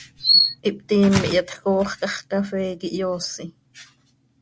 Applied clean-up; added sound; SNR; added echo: none; Chirp, tweet; -1 dB; none.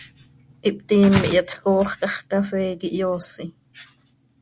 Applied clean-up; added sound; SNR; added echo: none; none; none; none.